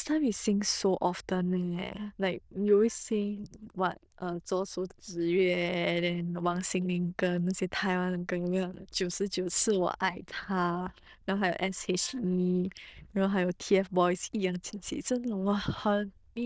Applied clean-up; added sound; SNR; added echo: neural diffusion model UNIVERSE++.